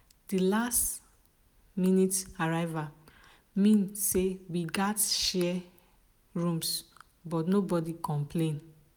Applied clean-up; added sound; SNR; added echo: none; none; none; none.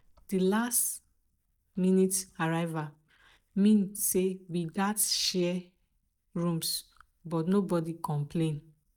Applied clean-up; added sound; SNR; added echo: neural mask model DeepFilterNet 3.